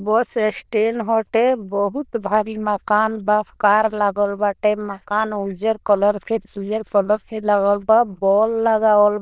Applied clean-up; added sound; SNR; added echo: neural diffusion model UNIVERSE++.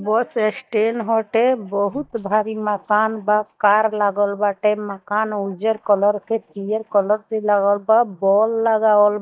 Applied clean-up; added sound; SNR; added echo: neural mask model DeepFilterNet 3.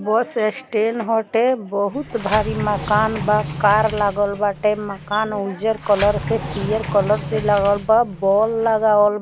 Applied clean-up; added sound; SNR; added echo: none; Sliding door; 10 dB; none.